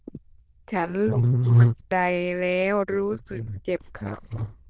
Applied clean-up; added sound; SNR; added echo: neural diffusion model UNIVERSE++.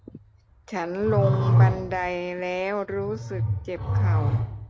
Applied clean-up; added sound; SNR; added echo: none; Growling; -5 dB; none.